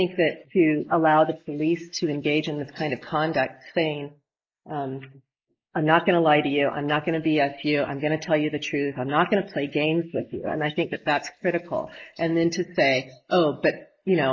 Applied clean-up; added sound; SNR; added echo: neural mask model Resemble Enhance denoiser.